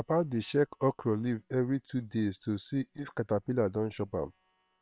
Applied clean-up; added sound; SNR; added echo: neural separator model SepFormer WHAM!.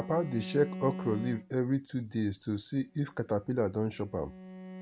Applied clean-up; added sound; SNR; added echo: none; Bowed string instrument; 12 dB; none.